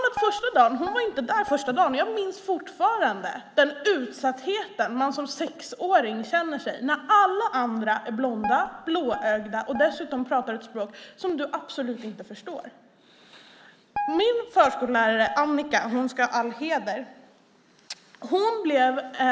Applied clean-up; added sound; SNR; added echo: none; Guitar; 9 dB; none.